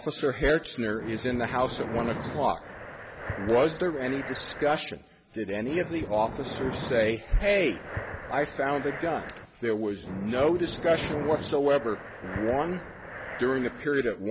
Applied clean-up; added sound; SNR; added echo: none; Breathing; 10 dB; none.